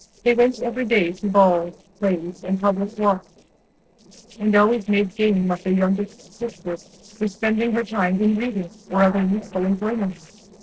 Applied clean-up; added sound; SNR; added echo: neural separator model SepFormer DNS4.